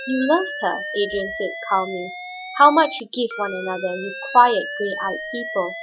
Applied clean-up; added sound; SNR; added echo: none; Alarm; 10 dB; none.